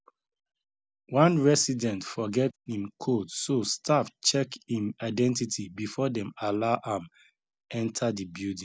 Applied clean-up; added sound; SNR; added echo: none; none; none; none.